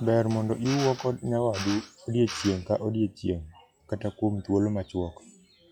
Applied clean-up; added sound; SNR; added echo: classical method log-MMSE.